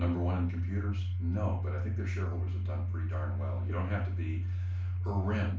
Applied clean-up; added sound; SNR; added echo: none; Domestic sounds, home sounds; -5 dB; reverberation time 0.3 s.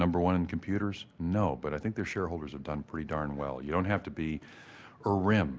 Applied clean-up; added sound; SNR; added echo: none; none; none; none.